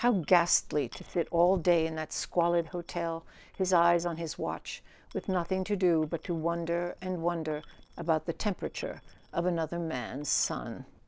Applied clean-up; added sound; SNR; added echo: neural separator model SepFormer DNS4.